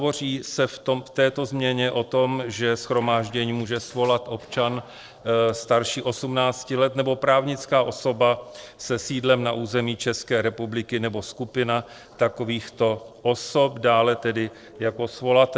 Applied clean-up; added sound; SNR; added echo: neural separator model SepFormer DNS4.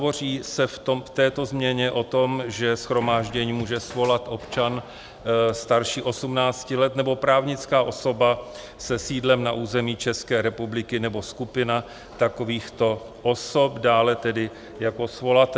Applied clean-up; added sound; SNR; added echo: none; Scratching (performance technique); 16 dB; none.